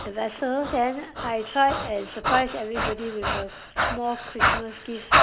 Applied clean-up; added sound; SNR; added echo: none; Breathing; -1 dB; none.